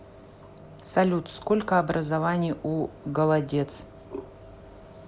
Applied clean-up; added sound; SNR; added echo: none; none; none; none.